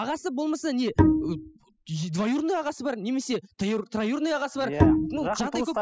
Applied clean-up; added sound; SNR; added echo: classical method spectral subtraction.